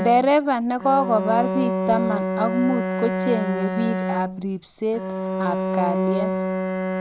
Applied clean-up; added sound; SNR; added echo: none; Bowed string instrument; 2 dB; none.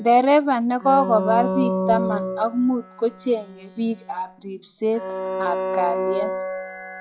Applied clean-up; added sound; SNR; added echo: classical method log-MMSE.